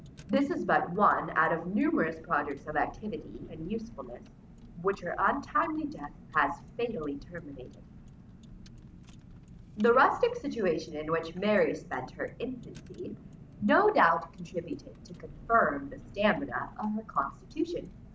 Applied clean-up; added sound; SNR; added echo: none; Car; 18 dB; none.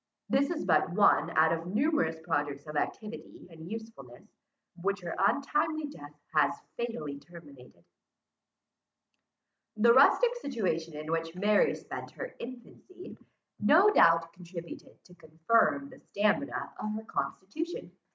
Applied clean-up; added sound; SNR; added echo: none; none; none; none.